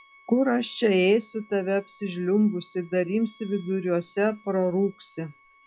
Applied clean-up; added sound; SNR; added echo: classical method log-MMSE.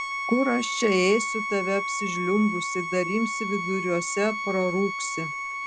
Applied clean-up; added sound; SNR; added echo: none; Bowed string instrument; 4 dB; none.